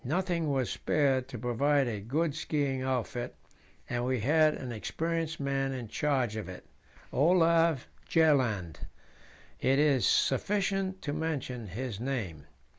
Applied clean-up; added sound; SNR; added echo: none; none; none; none.